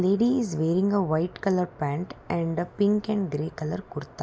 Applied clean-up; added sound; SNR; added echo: none; none; none; none.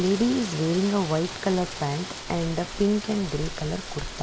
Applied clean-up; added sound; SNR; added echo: none; Rain; 10 dB; none.